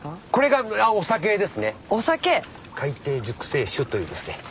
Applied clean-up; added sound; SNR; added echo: none; none; none; none.